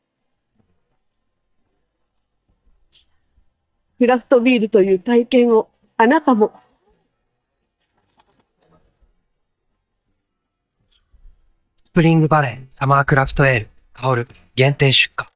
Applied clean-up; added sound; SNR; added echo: neural mask model DeepFilterNet 3.